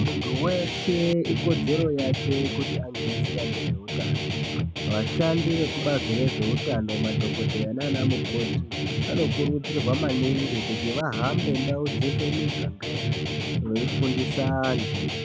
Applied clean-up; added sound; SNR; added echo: none; Guitar; -1 dB; none.